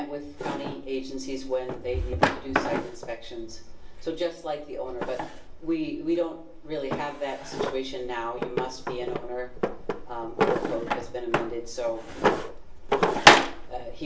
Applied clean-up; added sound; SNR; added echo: none; Drawer open or close; -3 dB; reverberation time 0.6 s.